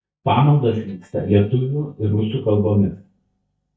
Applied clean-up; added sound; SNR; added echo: neural mask model DeepFilterNet 3.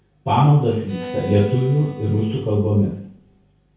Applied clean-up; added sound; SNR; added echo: none; Bowed string instrument; 15 dB; reverberation time 0.6 s.